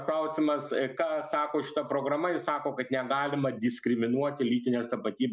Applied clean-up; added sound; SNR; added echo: none; none; none; none.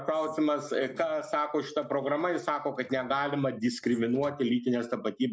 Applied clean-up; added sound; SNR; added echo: neural mask model Resemble Enhance denoiser.